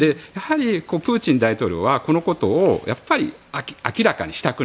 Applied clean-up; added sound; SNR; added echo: none; none; none; none.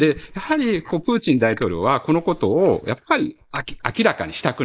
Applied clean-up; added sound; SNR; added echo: neural mask model Resemble Enhance denoiser.